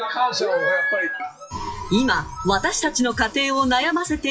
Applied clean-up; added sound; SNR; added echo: classical method WPE with log-MMSE.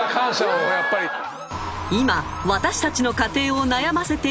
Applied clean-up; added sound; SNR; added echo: none; none; none; none.